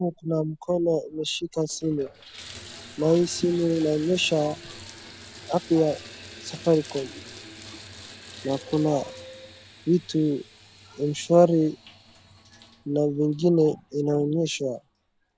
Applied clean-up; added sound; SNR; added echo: none; Bathtub (filling or washing) / Water tap, faucet; 20 dB; none.